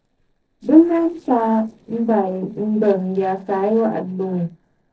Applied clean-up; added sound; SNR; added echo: neural separator model SepFormer DNS4.